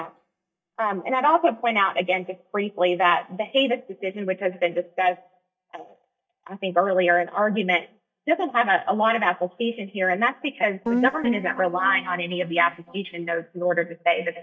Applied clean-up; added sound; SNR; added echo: neural mask model DeepFilterNet 3.